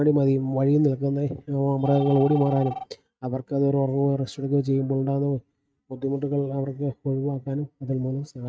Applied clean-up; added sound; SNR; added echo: neural mask model RNNoise.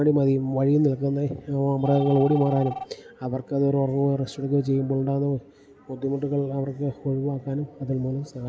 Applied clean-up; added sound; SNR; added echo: none; Telephone; 15 dB; none.